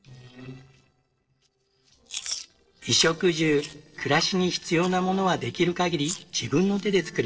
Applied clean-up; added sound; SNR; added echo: neural separator model SepFormer DNS4.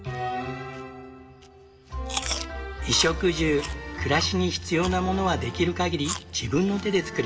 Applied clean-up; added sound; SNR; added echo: none; Chewing, mastication; 13 dB; reverberation time 2.8 s.